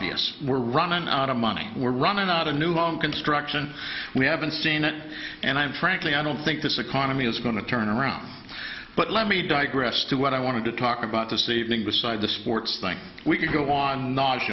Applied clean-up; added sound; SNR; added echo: none; none; none; none.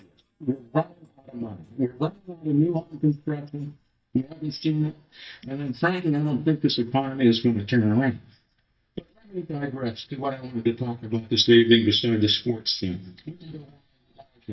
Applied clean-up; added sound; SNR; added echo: neural mask model DeepFilterNet 3.